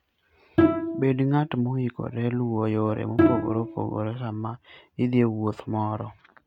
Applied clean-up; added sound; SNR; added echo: neural mask model RNNoise.